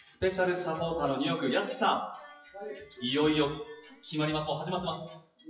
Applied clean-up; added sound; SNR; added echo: classical method WPE with log-MMSE.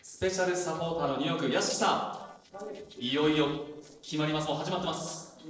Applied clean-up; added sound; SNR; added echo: neural separator model SepFormer DNS4.